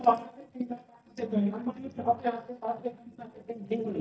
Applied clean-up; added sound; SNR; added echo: neural mask model DeepFilterNet 3.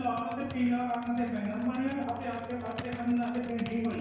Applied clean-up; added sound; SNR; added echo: none; Computer keyboard; 15 dB; reverberation time 1.0 s.